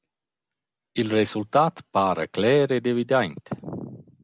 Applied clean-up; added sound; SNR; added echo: none; none; none; none.